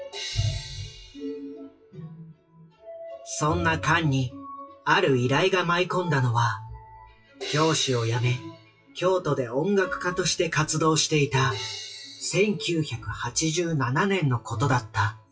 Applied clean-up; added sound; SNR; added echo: classical method WPE with log-MMSE.